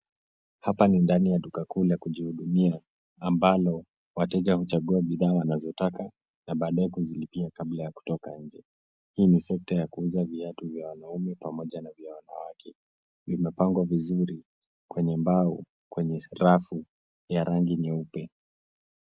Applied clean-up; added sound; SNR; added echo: none; none; none; none.